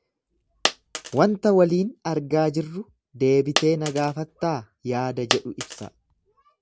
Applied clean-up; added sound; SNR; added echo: none; Coin (dropping); 8 dB; none.